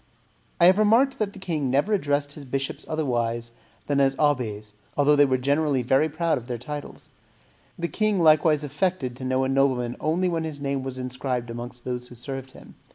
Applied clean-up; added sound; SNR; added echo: none; none; none; none.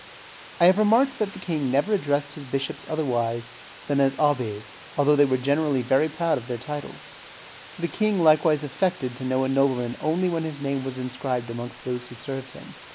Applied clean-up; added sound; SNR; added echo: none; Water; 20 dB; none.